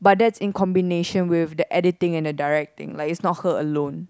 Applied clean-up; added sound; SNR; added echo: none; none; none; none.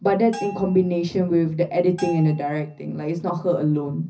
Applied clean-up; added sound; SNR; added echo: none; Bell; 18 dB; reverberation time 0.4 s.